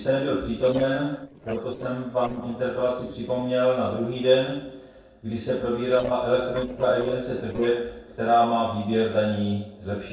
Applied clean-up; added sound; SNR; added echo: neural separator model SepFormer DNS4.